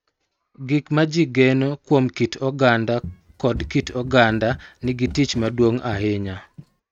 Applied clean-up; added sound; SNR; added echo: neural mask model RNNoise.